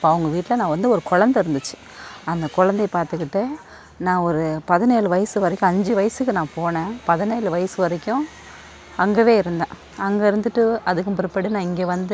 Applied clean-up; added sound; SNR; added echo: none; none; none; none.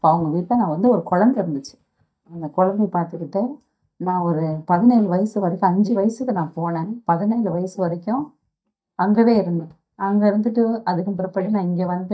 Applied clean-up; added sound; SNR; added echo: neural mask model DeepFilterNet 3.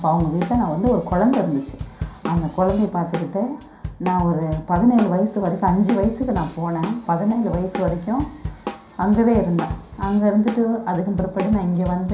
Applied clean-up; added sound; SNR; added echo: none; Drum kit; 11 dB; reverberation time 0.5 s.